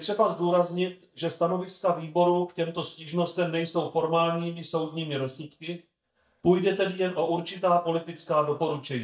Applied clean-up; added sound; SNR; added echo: neural mask model DeepFilterNet 3.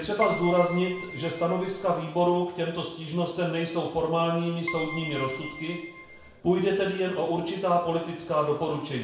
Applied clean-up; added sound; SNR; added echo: none; Keyboard (musical); 12 dB; reverberation time 0.6 s.